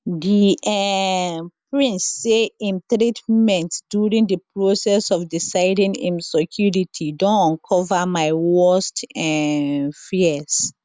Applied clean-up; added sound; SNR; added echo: none; none; none; none.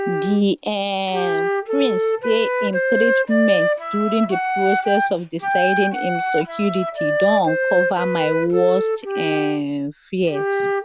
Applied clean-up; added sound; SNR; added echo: none; Wind instrument, woodwind instrument; 0 dB; none.